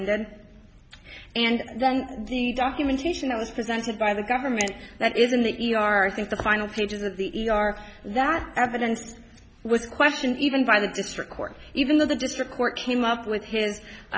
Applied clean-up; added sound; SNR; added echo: none; Finger snapping; 17 dB; none.